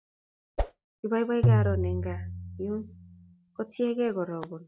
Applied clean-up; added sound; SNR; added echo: neural mask model RNNoise.